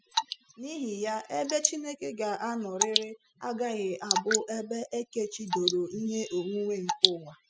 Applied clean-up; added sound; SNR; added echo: classical method spectral subtraction.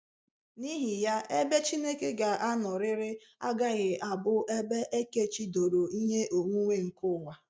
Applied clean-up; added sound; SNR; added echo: none; none; none; none.